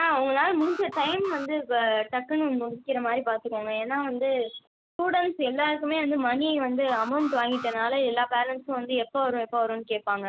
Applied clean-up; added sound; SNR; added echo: none; Alarm; 15 dB; none.